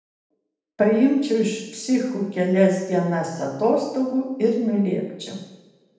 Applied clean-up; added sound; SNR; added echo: none; none; none; reverberation time 0.9 s.